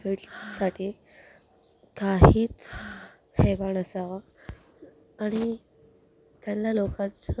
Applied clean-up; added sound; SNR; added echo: none; Breathing; 20 dB; none.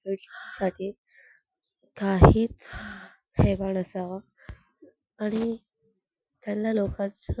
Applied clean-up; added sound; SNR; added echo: classical method Wiener filter.